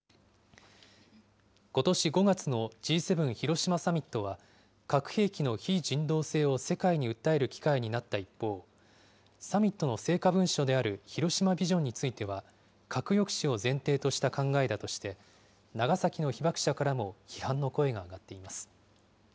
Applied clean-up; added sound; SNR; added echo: none; none; none; none.